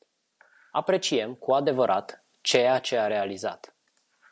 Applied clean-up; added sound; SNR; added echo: none; none; none; none.